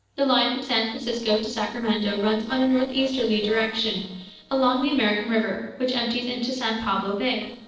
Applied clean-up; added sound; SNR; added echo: neural separator model SepFormer DNS4.